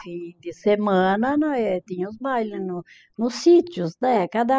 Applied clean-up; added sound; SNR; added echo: classical method spectral subtraction.